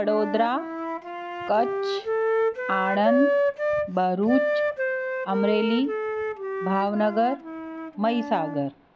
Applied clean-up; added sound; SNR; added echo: none; Wind instrument, woodwind instrument; 1 dB; none.